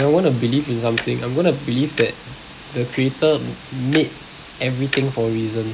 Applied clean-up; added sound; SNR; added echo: none; Tick-tock; 15 dB; none.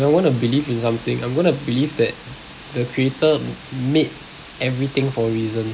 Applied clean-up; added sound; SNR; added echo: none; none; none; none.